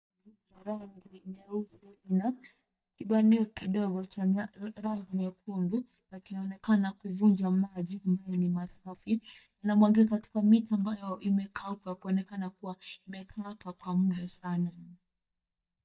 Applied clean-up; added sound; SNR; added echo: neural mask model DeepFilterNet 3.